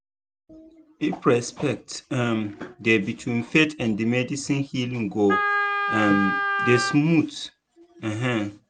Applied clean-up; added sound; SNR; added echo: none; Wind instrument, woodwind instrument; 0 dB; none.